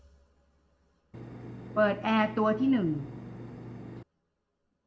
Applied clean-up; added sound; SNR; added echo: none; Engine; 11 dB; reverberation time 0.5 s.